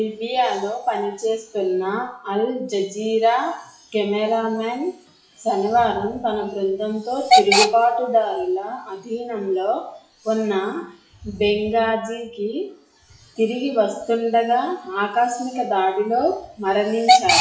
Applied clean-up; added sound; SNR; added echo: classical method WPE with log-MMSE.